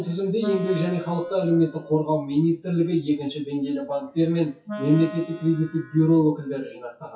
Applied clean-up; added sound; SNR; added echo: classical method WPE with log-MMSE.